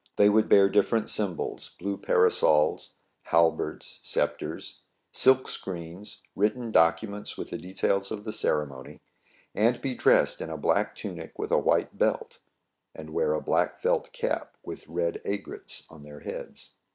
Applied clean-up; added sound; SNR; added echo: none; none; none; none.